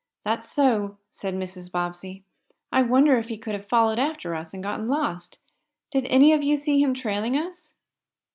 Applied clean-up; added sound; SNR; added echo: none; none; none; none.